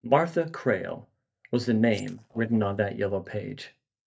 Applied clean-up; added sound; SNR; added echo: neural mask model DeepFilterNet 3.